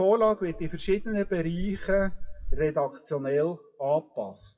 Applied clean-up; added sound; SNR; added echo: classical method WPE with log-MMSE.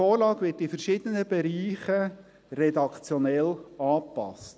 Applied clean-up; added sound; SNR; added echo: none; none; none; none.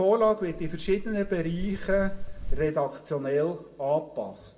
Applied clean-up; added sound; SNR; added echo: none; Wind; 4 dB; reverberation time 0.4 s.